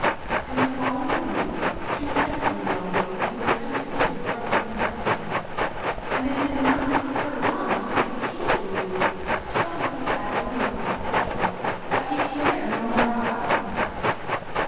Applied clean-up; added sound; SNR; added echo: none; Train; -4 dB; reverberation time 2.1 s.